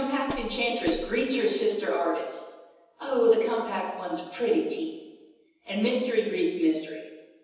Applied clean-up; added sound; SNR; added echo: none; Hi-hat; 10 dB; reverberation time 1.1 s.